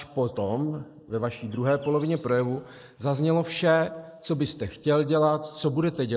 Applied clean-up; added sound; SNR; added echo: neural mask model Resemble Enhance denoiser.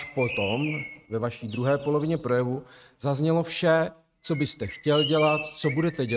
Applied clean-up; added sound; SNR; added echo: neural mask model RNNoise.